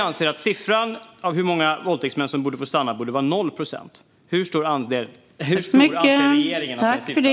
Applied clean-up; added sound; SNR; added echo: none; none; none; none.